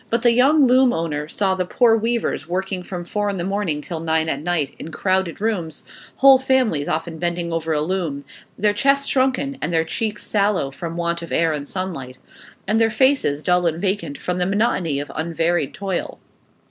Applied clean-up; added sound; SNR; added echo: none; none; none; none.